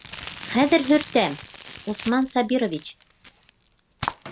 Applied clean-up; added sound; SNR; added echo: none; Crumpling, crinkling; 12 dB; none.